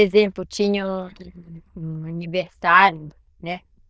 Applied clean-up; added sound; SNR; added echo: neural diffusion model UNIVERSE++.